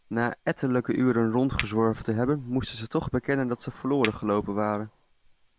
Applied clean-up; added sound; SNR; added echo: none; Chink, clink; 16 dB; none.